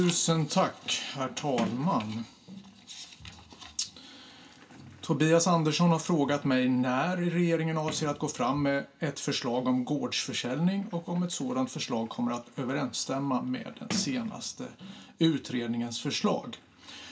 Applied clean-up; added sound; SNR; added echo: none; Sliding door; 18 dB; reverberation time 0.2 s.